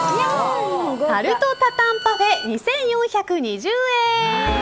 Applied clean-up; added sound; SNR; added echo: none; Bowed string instrument; 16 dB; none.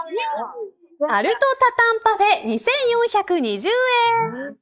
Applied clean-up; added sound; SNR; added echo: neural mask model Resemble Enhance denoiser.